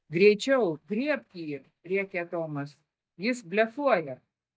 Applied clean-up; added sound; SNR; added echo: neural mask model DeepFilterNet 3.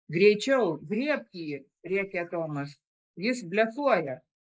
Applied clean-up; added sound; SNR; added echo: neural mask model Resemble Enhance denoiser.